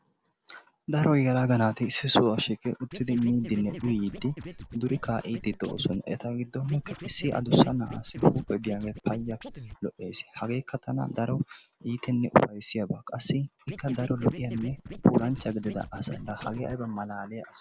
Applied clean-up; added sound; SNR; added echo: none; Scratching (performance technique); 14 dB; none.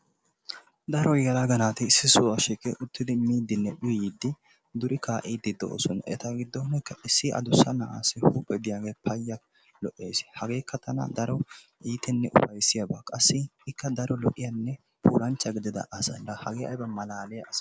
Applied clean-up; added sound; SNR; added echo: none; none; none; none.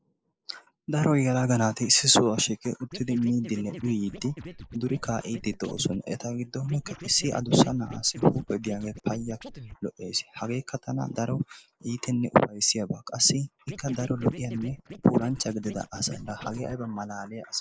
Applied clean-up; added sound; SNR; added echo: neural mask model Resemble Enhance denoiser.